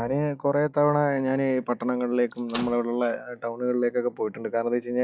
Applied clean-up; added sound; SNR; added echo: classical method log-MMSE.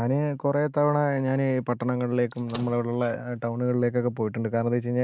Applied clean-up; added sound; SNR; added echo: neural mask model RNNoise.